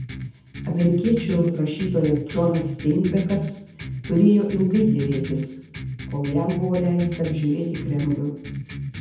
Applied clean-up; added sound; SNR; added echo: none; Electric guitar; 9 dB; reverberation time 0.8 s.